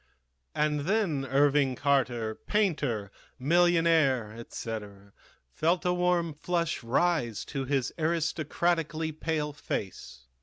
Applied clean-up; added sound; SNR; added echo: none; none; none; none.